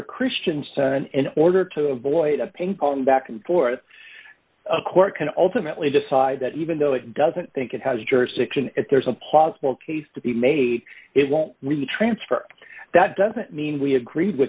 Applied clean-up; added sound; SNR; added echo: none; none; none; none.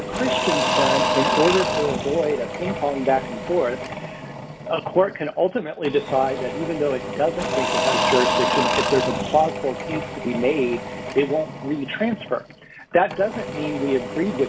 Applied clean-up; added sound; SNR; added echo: none; Engine / Drill / Mechanisms; 2 dB; none.